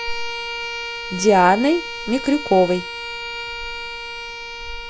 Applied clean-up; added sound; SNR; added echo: none; Bowed string instrument; 8 dB; none.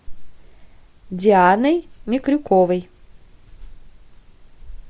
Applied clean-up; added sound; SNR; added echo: none; none; none; none.